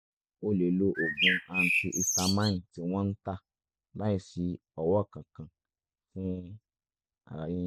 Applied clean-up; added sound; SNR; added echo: none; Bird; -3 dB; none.